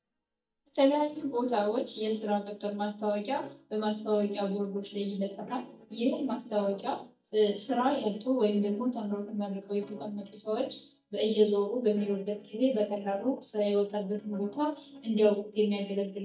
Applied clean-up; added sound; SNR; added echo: neural mask model DeepFilterNet 3.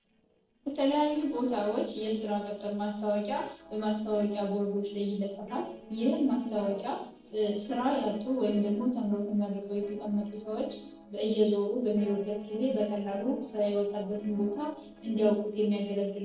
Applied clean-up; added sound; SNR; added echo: neural separator model SepFormer DNS4.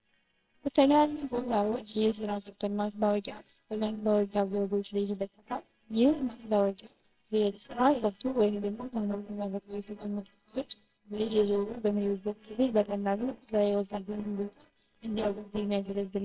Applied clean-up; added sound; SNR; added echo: neural separator model SepFormer WHAMR!.